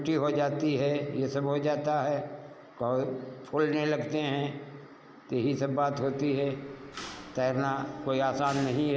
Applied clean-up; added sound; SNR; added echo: none; Mechanisms; 15 dB; none.